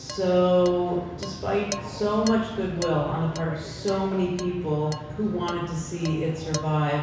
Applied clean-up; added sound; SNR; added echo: none; Dishes, pots, and pans; 16 dB; reverberation time 1.1 s.